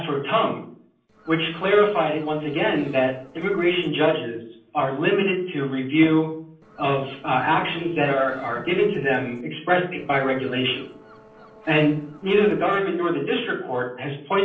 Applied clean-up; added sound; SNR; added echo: neural separator model SepFormer DNS4.